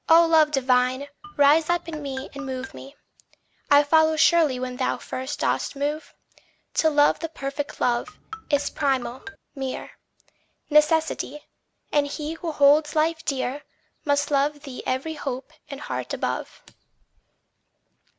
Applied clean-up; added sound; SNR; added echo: none; Marimba, xylophone; 15 dB; none.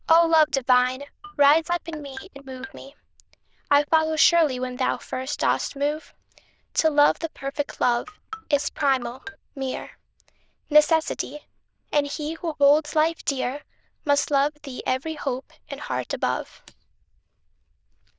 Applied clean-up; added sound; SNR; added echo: neural diffusion model UNIVERSE++.